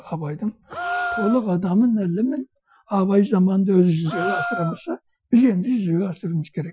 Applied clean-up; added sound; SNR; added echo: classical method Wiener filter.